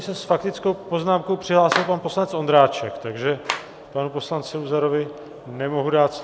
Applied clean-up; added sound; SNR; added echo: none; Clapping; 13 dB; none.